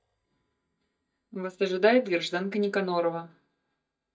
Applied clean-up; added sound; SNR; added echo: neural mask model DeepFilterNet 3.